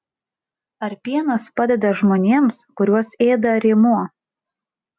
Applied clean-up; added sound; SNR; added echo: none; none; none; none.